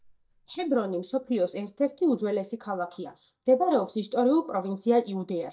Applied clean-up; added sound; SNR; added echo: neural mask model DeepFilterNet 3.